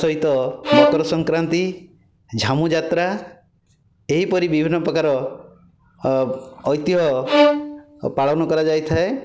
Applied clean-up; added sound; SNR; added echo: none; Bowed string instrument; 0 dB; none.